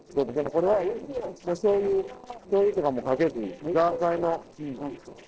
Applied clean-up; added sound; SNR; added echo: neural separator model SepFormer DNS4.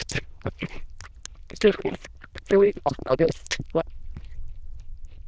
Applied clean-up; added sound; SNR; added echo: neural diffusion model UNIVERSE++.